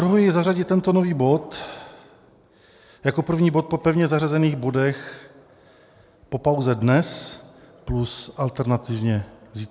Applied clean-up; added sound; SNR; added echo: none; none; none; none.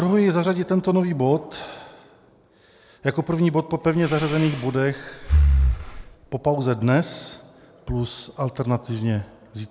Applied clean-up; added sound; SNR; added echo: none; Breathing; -1 dB; none.